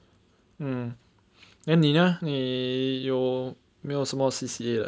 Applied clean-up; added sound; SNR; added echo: none; none; none; none.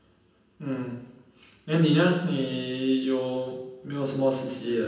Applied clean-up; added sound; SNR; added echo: none; none; none; reverberation time 0.9 s.